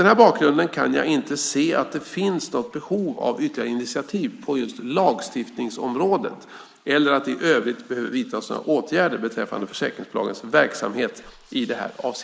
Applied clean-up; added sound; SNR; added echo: neural mask model Resemble Enhance denoiser.